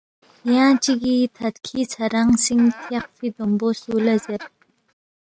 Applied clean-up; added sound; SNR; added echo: neural mask model RNNoise.